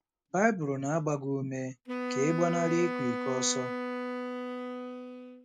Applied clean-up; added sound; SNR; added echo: none; Wind instrument, woodwind instrument; 4 dB; none.